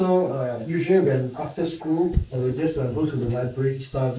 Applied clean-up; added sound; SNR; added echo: neural mask model Resemble Enhance denoiser.